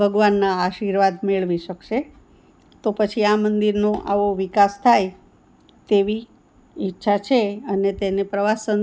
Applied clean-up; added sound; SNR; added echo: none; none; none; none.